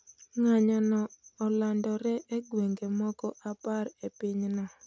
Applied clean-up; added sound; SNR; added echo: none; none; none; none.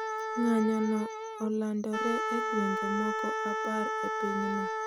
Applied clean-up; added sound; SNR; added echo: none; Wind instrument, woodwind instrument; 1 dB; none.